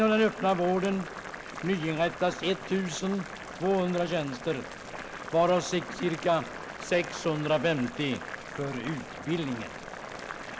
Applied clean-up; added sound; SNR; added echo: none; Boiling; 11 dB; none.